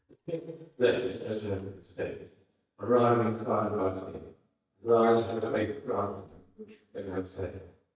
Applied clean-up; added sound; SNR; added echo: neural mask model DeepFilterNet 3.